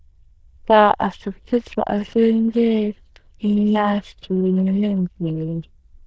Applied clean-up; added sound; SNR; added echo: neural diffusion model UNIVERSE++.